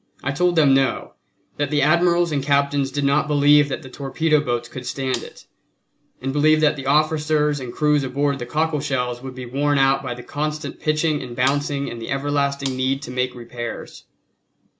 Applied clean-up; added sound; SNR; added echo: none; Gunshot, gunfire; 17 dB; none.